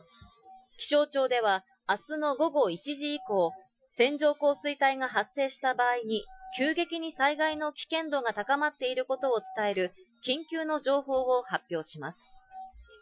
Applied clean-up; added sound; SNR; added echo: classical method Wiener filter.